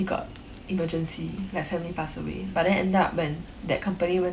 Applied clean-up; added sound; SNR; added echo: none; Frying (food); 19 dB; none.